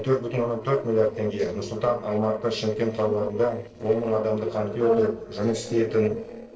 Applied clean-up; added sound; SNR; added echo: neural separator model SepFormer DNS4.